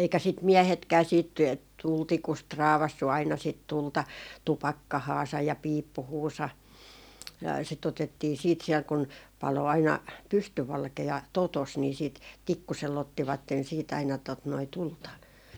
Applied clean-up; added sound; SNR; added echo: none; none; none; none.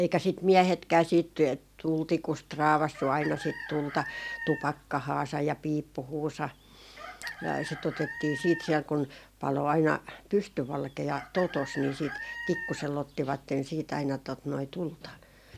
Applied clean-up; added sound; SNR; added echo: none; Chicken, rooster; 13 dB; none.